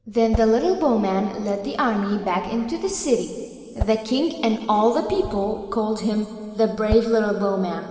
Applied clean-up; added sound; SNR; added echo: none; Whoosh, swoosh, swish; 5 dB; reverberation time 2.2 s.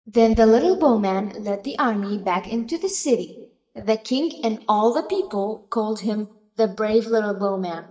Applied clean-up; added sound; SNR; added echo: neural mask model DeepFilterNet 3.